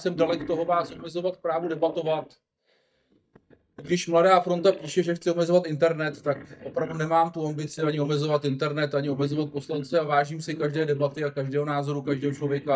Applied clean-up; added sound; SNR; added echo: neural mask model DeepFilterNet 3.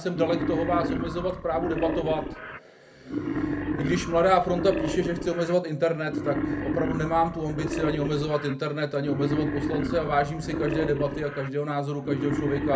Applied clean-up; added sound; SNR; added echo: none; Wild animals; 4 dB; reverberation time 0.3 s.